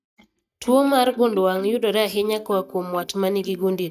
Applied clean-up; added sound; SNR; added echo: neural mask model DeepFilterNet 3.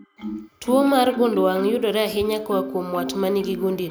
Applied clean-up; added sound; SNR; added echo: none; Marimba, xylophone; 10 dB; none.